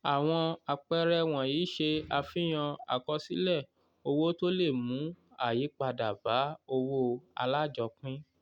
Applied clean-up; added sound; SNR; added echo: none; none; none; none.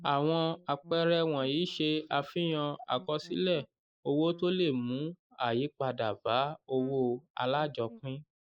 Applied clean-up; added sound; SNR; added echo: neural mask model Resemble Enhance denoiser.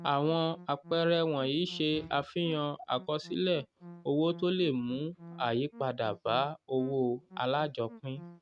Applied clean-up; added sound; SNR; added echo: neural mask model RNNoise.